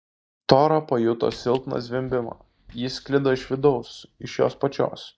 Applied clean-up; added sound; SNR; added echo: neural mask model DeepFilterNet 3.